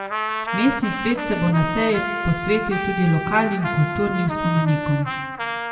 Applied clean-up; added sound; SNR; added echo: none; Trumpet; 4 dB; reverberation time 1.8 s.